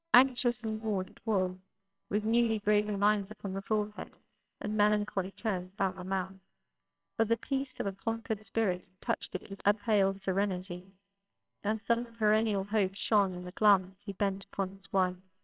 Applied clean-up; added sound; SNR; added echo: neural separator model SepFormer WHAMR!.